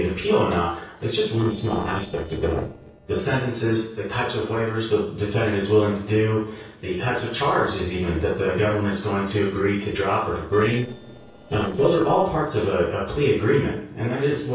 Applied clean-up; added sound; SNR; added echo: neural separator model SepFormer DNS4.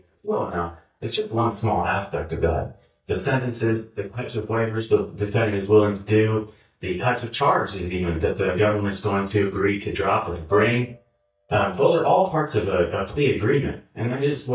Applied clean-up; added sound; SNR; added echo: neural mask model DeepFilterNet 3.